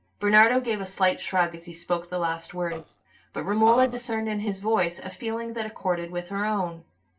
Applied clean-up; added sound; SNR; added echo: neural separator model SepFormer DNS4.